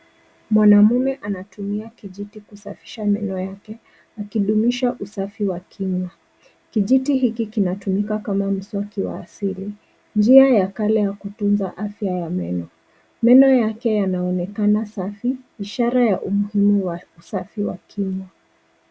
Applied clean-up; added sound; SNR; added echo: none; none; none; none.